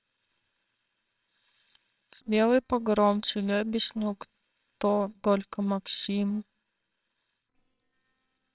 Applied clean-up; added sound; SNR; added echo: neural separator model SepFormer WHAMR!.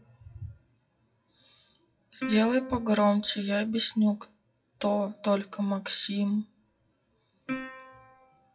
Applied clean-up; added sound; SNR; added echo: classical method WPE with log-MMSE.